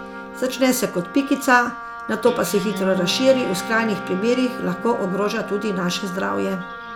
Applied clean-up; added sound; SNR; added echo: none; Wind instrument, woodwind instrument + Guitar; 10 dB; none.